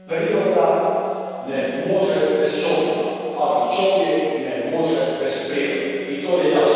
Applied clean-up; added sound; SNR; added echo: none; Bowed string instrument; 20 dB; reverberation time 2.2 s.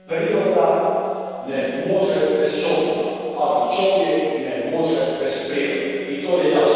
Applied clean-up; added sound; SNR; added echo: neural separator model SepFormer DNS4.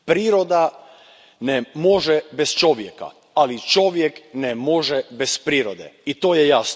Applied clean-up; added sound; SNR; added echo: none; none; none; none.